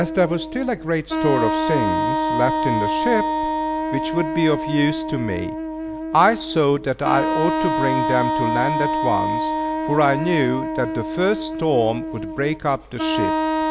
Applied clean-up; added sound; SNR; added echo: none; Wind instrument, woodwind instrument; 1 dB; none.